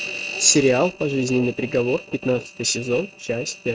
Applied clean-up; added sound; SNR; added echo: neural mask model RNNoise.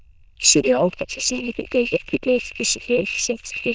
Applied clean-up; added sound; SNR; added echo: neural diffusion model UNIVERSE++.